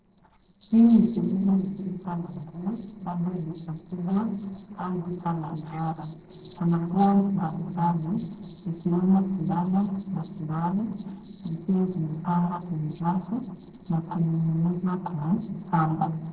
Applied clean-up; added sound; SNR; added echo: neural separator model SepFormer DNS4.